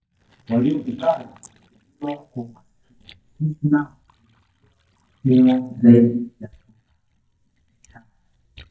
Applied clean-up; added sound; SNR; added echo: neural mask model DeepFilterNet 3.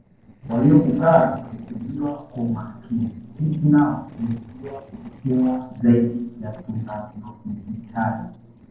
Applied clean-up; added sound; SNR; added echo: neural separator model SepFormer DNS4.